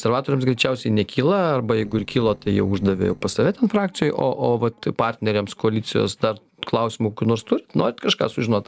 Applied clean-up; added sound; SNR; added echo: neural separator model SepFormer DNS4.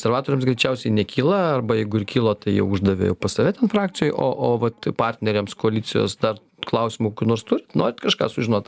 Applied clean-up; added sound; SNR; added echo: none; none; none; none.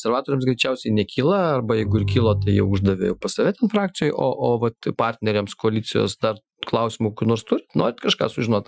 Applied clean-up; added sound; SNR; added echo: classical method Wiener filter.